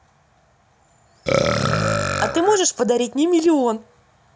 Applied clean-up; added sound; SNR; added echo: none; Burping, eructation; 2 dB; none.